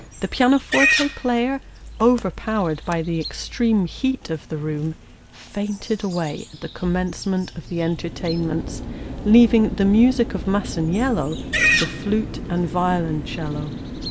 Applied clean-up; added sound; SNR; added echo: none; Livestock, farm animals, working animals + Mechanical fan; 7 dB; none.